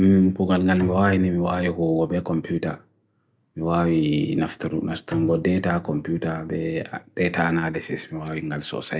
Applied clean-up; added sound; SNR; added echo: none; Bowed string instrument; 19 dB; none.